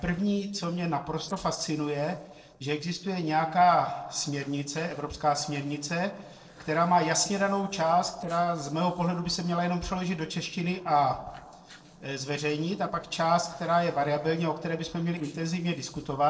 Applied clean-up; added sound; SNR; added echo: neural separator model SepFormer DNS4.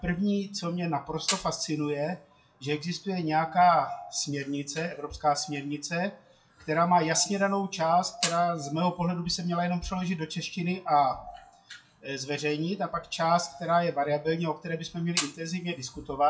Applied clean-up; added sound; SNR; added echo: classical method WPE with log-MMSE.